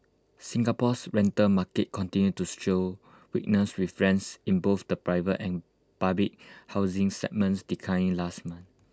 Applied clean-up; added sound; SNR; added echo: none; none; none; none.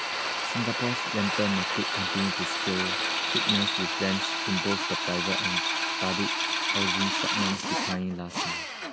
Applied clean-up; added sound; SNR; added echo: none; Drill; -4 dB; none.